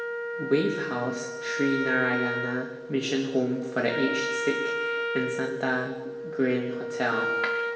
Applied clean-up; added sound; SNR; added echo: none; Wind instrument, woodwind instrument; 2 dB; reverberation time 1.2 s.